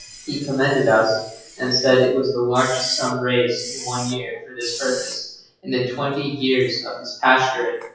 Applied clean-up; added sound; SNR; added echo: classical method WPE with log-MMSE.